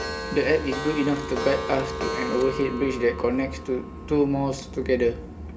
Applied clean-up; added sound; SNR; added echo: none; Clock; 9 dB; reverberation time 0.3 s.